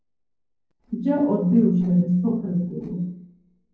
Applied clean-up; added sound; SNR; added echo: neural separator model SepFormer DNS4.